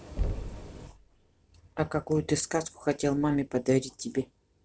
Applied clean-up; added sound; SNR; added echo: neural separator model SepFormer DNS4.